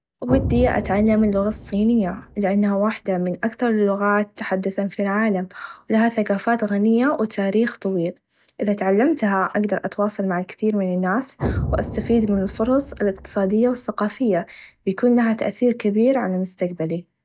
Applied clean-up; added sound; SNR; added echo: none; Explosion; 10 dB; none.